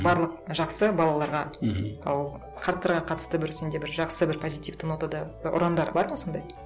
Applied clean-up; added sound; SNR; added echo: none; none; none; none.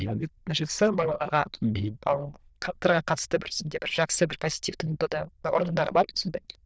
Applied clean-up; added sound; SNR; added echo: neural diffusion model UNIVERSE++.